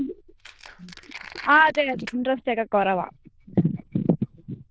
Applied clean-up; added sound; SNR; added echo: neural diffusion model UNIVERSE++.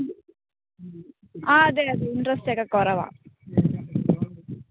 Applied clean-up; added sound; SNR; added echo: none; none; none; none.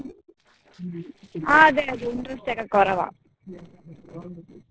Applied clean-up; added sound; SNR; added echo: neural separator model SepFormer DNS4.